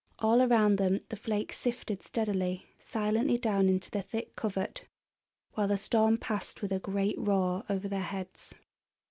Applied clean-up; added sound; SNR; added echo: none; none; none; none.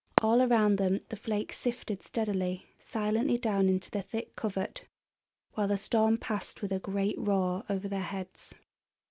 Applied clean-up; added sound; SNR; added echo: none; Fireworks; 7 dB; none.